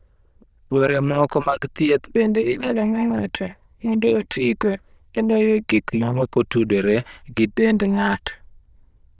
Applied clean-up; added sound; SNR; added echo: neural diffusion model UNIVERSE++.